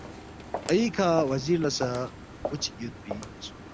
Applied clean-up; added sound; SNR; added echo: none; Walk, footsteps; 10 dB; none.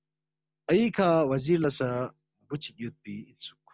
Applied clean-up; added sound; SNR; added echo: none; none; none; none.